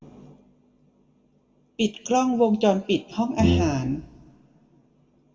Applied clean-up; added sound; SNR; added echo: none; Brass instrument; -1 dB; reverberation time 1.1 s.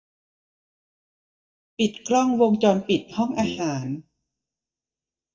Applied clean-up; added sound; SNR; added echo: neural mask model DeepFilterNet 3.